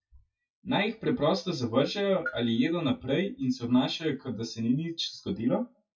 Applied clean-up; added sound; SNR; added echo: classical method WPE with log-MMSE.